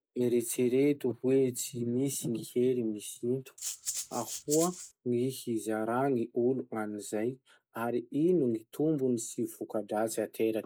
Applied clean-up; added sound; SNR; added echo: neural mask model Resemble Enhance denoiser.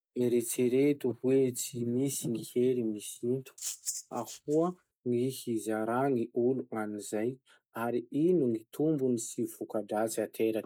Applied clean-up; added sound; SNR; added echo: neural mask model DeepFilterNet 3.